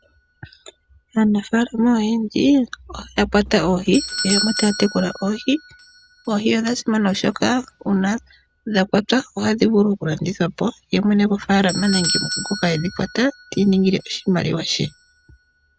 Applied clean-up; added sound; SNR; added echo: none; Doorbell; 12 dB; none.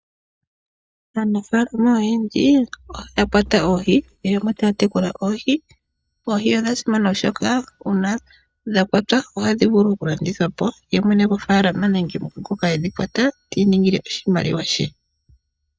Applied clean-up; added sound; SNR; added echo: neural mask model DeepFilterNet 3.